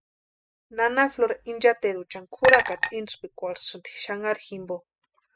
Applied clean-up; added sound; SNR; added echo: classical method spectral subtraction.